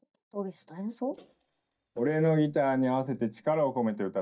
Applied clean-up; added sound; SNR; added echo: neural mask model DeepFilterNet 3.